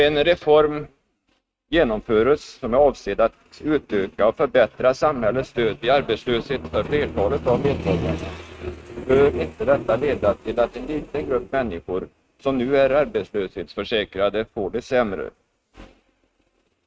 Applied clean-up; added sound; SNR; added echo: neural mask model RNNoise.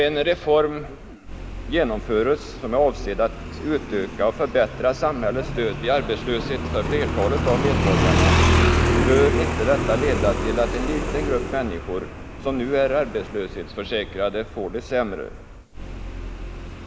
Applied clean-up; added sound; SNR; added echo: none; Motorcycle; 1 dB; none.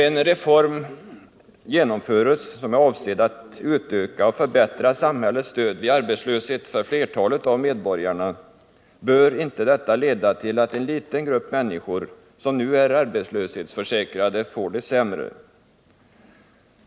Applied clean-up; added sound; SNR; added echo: none; none; none; none.